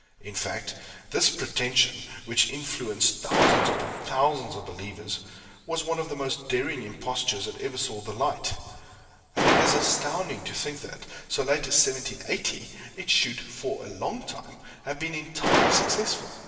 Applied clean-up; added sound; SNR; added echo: none; Gunshot, gunfire; 2 dB; reverberation time 2.7 s.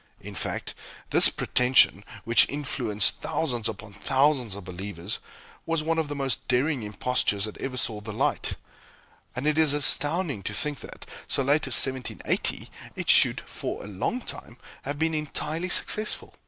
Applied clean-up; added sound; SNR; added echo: none; none; none; none.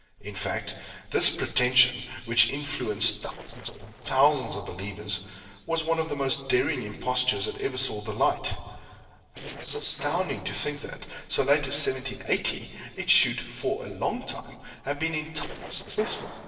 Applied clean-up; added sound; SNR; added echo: neural separator model SepFormer DNS4.